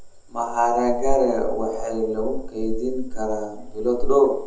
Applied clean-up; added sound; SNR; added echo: none; Cricket / Frog; 2 dB; reverberation time 0.8 s.